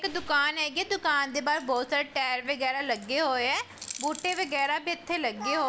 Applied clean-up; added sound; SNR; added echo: none; none; none; none.